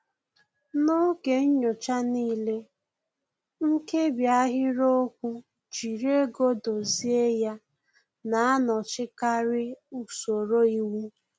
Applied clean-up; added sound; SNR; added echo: none; none; none; none.